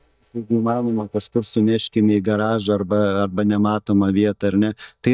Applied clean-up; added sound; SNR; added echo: neural mask model DeepFilterNet 3.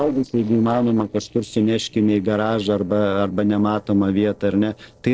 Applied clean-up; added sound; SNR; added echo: neural separator model SepFormer DNS4.